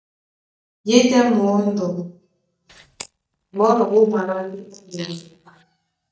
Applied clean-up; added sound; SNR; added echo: neural mask model DeepFilterNet 3.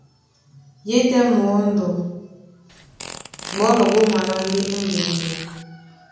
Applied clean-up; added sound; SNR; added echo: none; Fart; 10 dB; reverberation time 0.9 s.